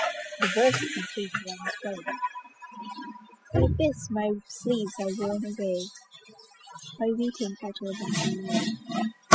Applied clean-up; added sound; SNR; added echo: classical method spectral subtraction.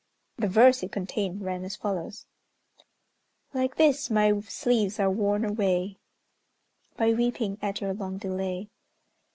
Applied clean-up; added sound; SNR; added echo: none; none; none; none.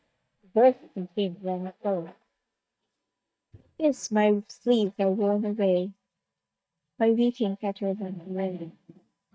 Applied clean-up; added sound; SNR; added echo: neural mask model DeepFilterNet 3.